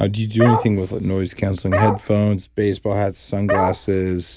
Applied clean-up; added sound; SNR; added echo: none; Bark; 3 dB; none.